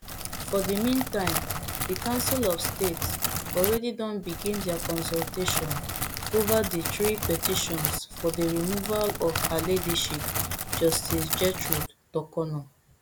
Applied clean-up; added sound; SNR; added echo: none; Crackle; 2 dB; none.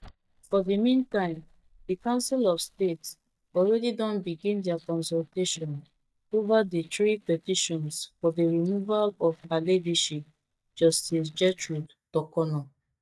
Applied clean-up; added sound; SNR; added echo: neural mask model DeepFilterNet 3.